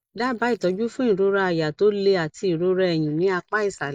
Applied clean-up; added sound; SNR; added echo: neural mask model Resemble Enhance denoiser.